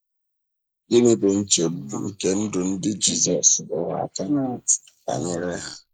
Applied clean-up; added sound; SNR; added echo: neural mask model Resemble Enhance denoiser.